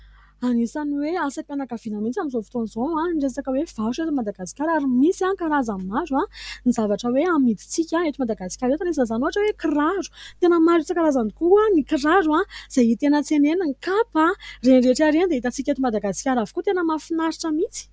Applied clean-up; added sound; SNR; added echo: none; none; none; none.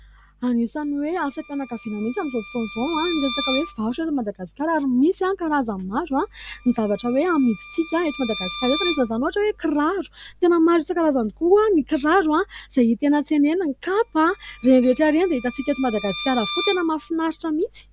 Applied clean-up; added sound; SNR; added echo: none; Bowed string instrument; 12 dB; none.